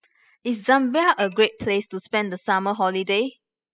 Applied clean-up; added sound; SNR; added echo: classical method spectral subtraction.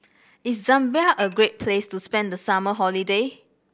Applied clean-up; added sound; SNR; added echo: none; Dishes, pots, and pans / Glass; 17 dB; none.